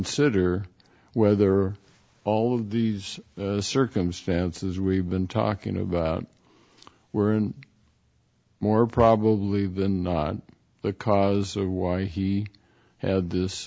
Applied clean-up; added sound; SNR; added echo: none; none; none; none.